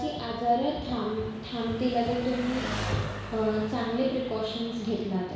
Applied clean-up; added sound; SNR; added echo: none; Engine; 10 dB; reverberation time 1.1 s.